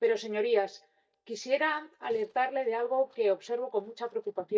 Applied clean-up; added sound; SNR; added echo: neural mask model DeepFilterNet 3.